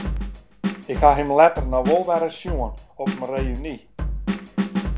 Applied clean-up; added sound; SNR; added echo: none; Drum kit; 5 dB; none.